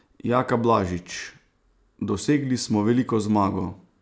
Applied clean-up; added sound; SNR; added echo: none; none; none; none.